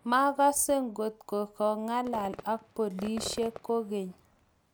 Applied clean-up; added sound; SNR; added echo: none; Fireworks; 18 dB; none.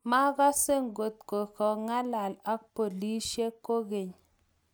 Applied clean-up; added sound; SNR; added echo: none; none; none; none.